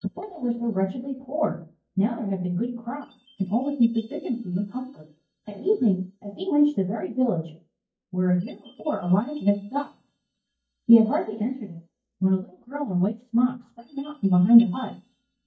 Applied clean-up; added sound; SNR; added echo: neural mask model DeepFilterNet 3.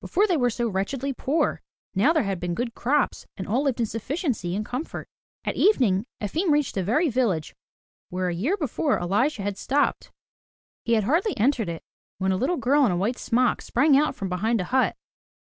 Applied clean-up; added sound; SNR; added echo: none; none; none; none.